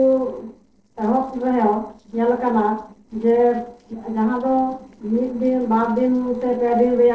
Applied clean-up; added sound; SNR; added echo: neural separator model SepFormer DNS4.